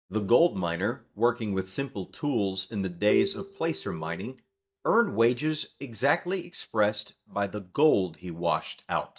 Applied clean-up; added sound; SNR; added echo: neural mask model DeepFilterNet 3.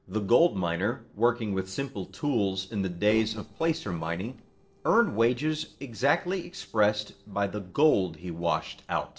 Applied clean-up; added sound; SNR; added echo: neural separator model SepFormer DNS4.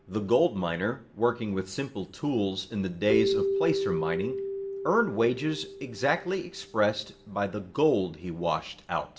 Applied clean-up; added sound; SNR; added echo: none; Keyboard (musical); 6 dB; reverberation time 0.6 s.